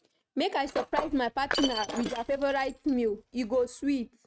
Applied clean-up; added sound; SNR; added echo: neural mask model RNNoise.